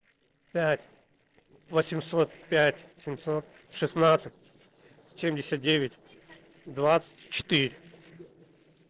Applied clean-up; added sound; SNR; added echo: neural separator model SepFormer DNS4.